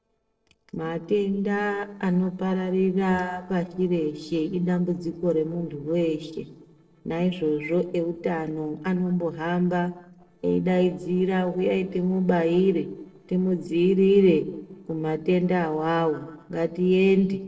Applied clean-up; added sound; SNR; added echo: neural separator model SepFormer DNS4.